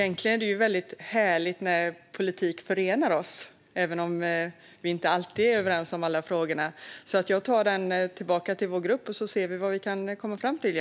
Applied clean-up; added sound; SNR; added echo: none; none; none; none.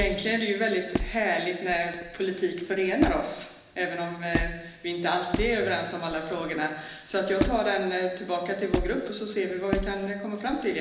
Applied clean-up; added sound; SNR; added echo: none; Squeak; 7 dB; reverberation time 1.0 s.